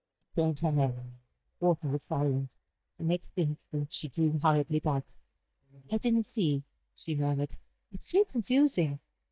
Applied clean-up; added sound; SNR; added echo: neural mask model DeepFilterNet 3.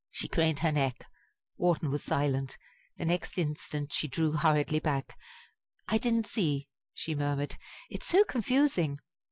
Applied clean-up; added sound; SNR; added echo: none; none; none; none.